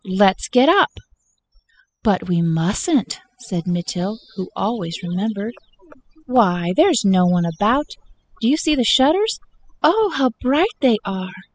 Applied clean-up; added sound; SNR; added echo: classical method spectral subtraction.